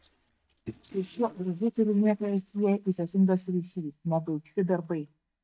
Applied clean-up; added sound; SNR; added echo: neural mask model DeepFilterNet 3.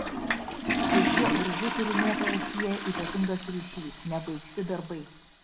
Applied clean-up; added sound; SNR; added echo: none; Toilet flush; -2 dB; reverberation time 0.6 s.